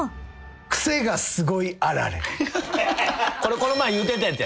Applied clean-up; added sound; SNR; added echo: none; none; none; none.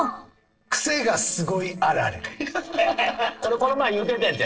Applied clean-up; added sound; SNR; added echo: neural separator model SepFormer DNS4.